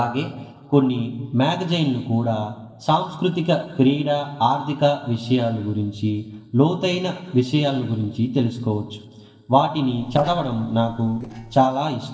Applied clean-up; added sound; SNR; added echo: neural separator model SepFormer DNS4.